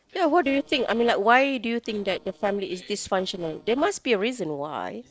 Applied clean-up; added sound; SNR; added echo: neural separator model SepFormer DNS4.